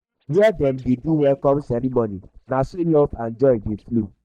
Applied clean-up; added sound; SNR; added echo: neural mask model DeepFilterNet 3.